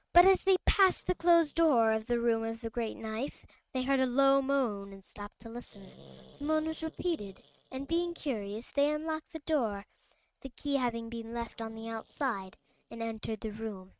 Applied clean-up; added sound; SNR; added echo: neural mask model RNNoise.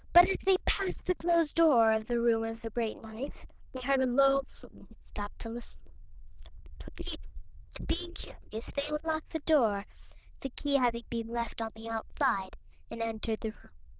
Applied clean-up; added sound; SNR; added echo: neural diffusion model UNIVERSE++.